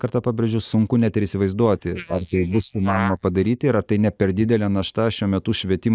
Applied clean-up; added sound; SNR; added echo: neural mask model Resemble Enhance denoiser.